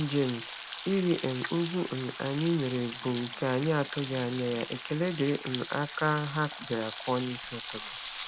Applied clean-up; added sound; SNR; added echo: none; Frying (food); 5 dB; none.